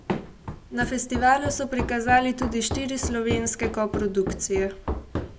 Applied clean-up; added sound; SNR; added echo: none; Run; 7 dB; none.